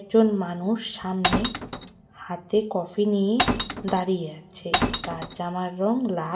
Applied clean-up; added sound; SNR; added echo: none; Glass; 2 dB; reverberation time 1.6 s.